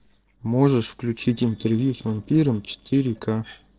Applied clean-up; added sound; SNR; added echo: neural separator model SepFormer DNS4.